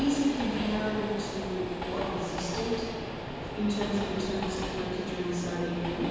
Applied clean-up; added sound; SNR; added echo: none; Train; 4 dB; reverberation time 1.9 s.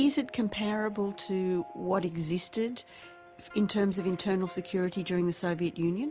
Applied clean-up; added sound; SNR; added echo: none; none; none; none.